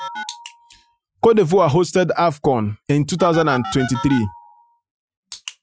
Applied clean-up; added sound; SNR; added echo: classical method Wiener filter.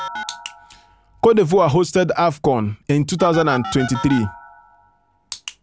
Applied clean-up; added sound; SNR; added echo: none; Telephone; 15 dB; none.